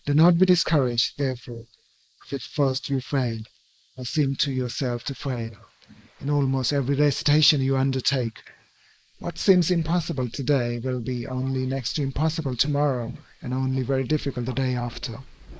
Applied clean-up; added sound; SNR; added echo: neural mask model Resemble Enhance denoiser.